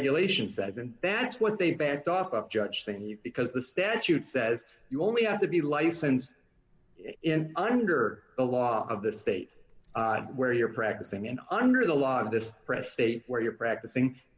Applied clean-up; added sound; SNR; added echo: none; none; none; none.